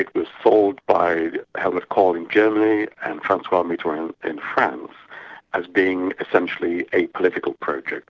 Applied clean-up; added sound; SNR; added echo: none; none; none; none.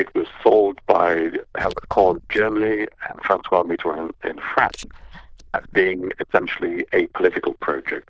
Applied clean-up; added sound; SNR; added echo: neural diffusion model UNIVERSE++.